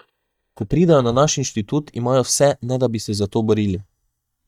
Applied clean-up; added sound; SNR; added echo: neural mask model DeepFilterNet 3.